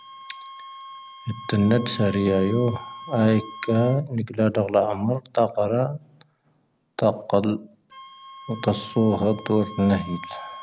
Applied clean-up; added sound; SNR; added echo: none; Wind instrument, woodwind instrument; 18 dB; none.